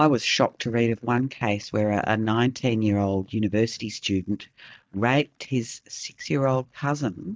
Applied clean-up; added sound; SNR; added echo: neural mask model DeepFilterNet 3.